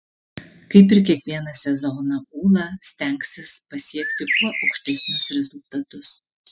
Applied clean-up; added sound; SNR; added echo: classical method spectral subtraction.